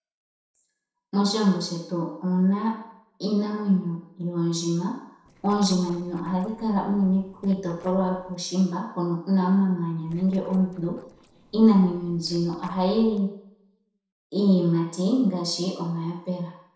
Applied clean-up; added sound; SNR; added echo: neural separator model SepFormer DNS4.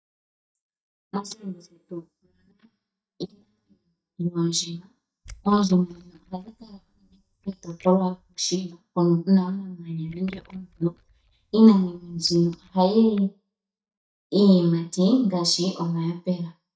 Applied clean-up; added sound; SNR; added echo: neural mask model DeepFilterNet 3.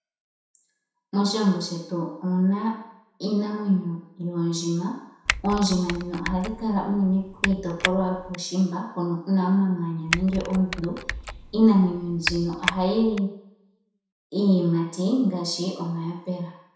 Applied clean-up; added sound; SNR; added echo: none; Typing; 7 dB; reverberation time 0.7 s.